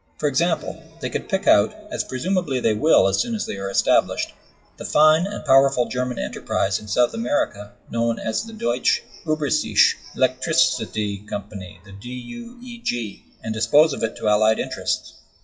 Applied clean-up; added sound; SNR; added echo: classical method WPE with log-MMSE.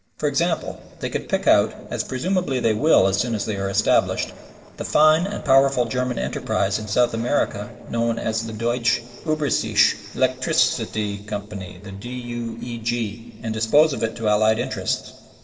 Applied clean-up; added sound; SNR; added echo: neural separator model SepFormer DNS4.